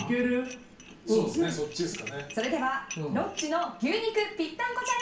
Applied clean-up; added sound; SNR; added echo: none; Dishes, pots, and pans; 15 dB; reverberation time 0.3 s.